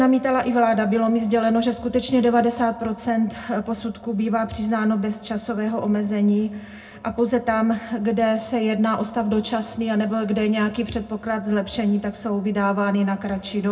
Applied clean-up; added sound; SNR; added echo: none; none; none; reverberation time 0.2 s.